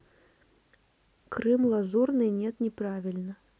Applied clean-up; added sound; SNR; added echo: none; none; none; none.